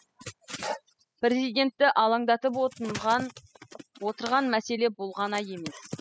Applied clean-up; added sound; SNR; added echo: classical method spectral subtraction.